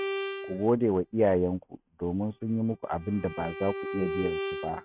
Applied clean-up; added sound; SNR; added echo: neural mask model RNNoise.